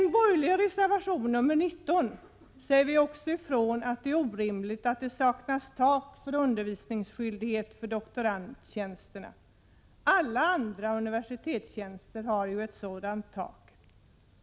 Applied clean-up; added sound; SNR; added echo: none; none; none; none.